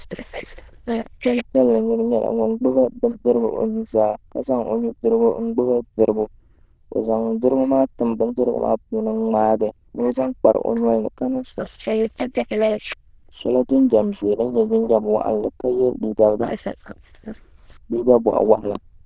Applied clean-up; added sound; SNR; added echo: neural diffusion model UNIVERSE++.